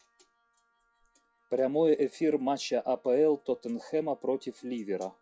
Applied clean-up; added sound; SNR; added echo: classical method log-MMSE.